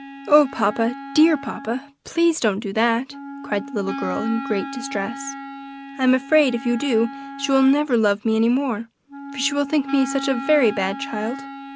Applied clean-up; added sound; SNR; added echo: none; Wind instrument, woodwind instrument; 12 dB; none.